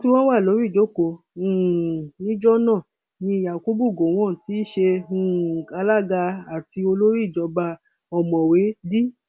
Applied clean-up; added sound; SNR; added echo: none; none; none; none.